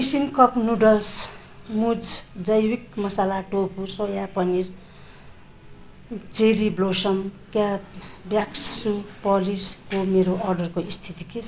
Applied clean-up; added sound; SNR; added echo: none; none; none; none.